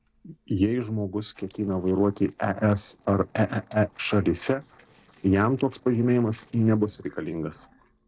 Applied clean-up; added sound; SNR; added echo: neural separator model SepFormer DNS4.